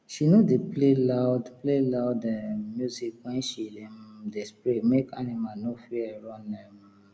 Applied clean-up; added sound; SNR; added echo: none; none; none; none.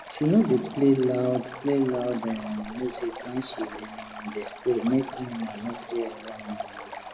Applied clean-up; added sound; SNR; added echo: none; Stream; 12 dB; reverberation time 0.6 s.